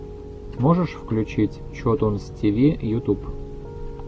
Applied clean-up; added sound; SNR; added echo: none; Piano; 15 dB; none.